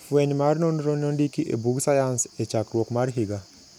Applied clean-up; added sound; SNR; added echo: none; none; none; none.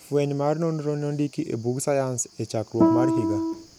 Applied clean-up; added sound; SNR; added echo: none; Guitar; -4 dB; none.